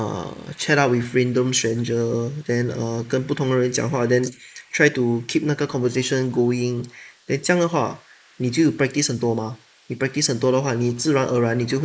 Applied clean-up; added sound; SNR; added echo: neural mask model Resemble Enhance denoiser.